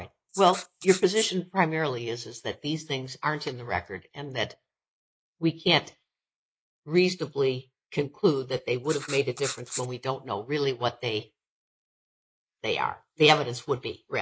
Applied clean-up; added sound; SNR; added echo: neural mask model Resemble Enhance denoiser.